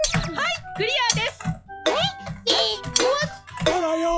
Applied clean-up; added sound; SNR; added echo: classical method log-MMSE.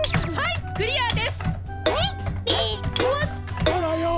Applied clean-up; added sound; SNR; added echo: none; Cutlery, silverware + Computer keyboard; 2 dB; none.